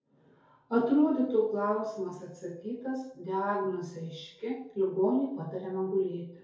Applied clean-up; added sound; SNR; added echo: none; none; none; reverberation time 2.3 s.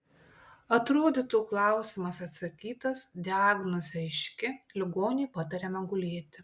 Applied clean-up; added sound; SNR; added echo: none; none; none; none.